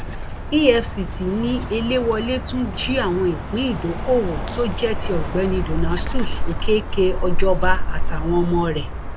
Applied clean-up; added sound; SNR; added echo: none; Bird; 0 dB; none.